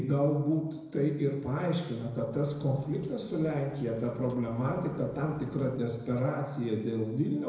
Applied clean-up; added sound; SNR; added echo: neural separator model SepFormer DNS4.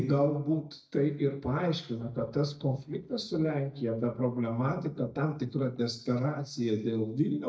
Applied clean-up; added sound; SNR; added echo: neural mask model DeepFilterNet 3.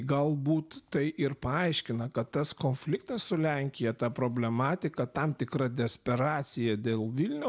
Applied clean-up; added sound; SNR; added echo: none; none; none; none.